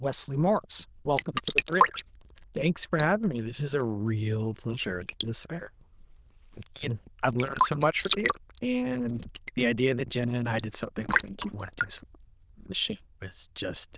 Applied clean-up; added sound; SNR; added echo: neural diffusion model UNIVERSE++.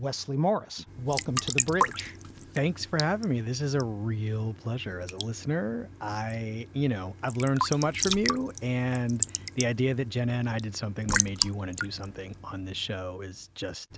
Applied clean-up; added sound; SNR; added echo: none; Raindrop / Drip / Trickle, dribble; 5 dB; none.